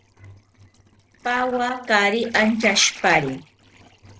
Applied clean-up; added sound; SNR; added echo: neural separator model SepFormer DNS4.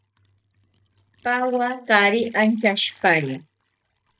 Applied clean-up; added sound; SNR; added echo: neural mask model DeepFilterNet 3.